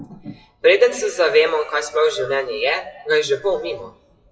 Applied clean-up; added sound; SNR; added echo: classical method WPE with log-MMSE.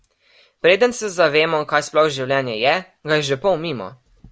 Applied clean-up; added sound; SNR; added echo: none; none; none; none.